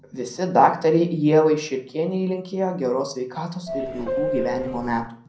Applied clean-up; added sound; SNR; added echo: none; Subway, metro, underground / Doorbell; 5 dB; reverberation time 0.6 s.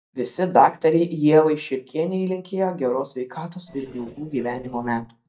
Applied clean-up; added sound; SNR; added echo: neural mask model DeepFilterNet 3.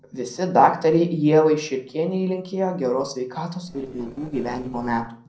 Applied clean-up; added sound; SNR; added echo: neural separator model SepFormer DNS4.